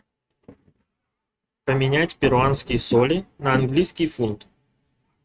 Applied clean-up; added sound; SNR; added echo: neural mask model RNNoise.